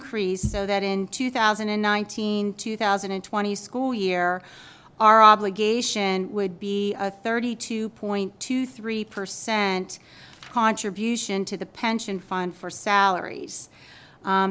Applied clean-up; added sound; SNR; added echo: none; none; none; none.